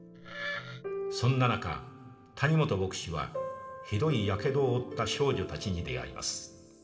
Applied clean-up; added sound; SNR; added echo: none; Wood; 9 dB; reverberation time 2.6 s.